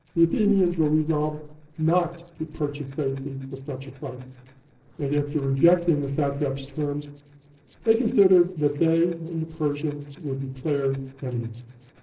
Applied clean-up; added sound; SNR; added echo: neural separator model SepFormer DNS4.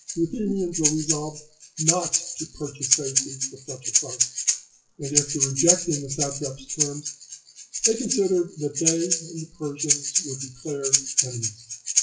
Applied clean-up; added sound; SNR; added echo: classical method WPE with log-MMSE.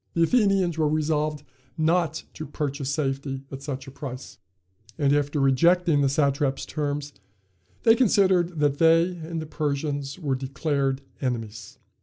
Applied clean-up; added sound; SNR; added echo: none; none; none; none.